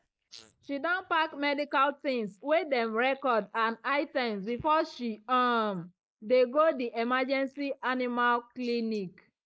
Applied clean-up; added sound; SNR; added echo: neural mask model Resemble Enhance denoiser.